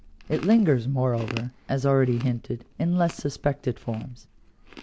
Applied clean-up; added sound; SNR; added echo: none; Chewing, mastication; 18 dB; none.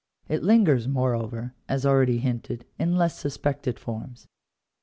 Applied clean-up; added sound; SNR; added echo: none; none; none; none.